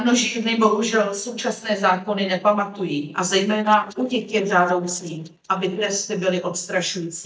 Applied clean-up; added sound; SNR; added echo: neural mask model DeepFilterNet 3.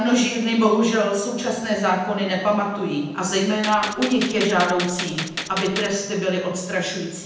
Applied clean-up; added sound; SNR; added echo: none; Gunshot, gunfire; 9 dB; reverberation time 0.9 s.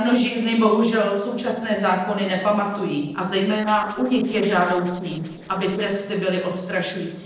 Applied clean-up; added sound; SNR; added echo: neural separator model SepFormer DNS4.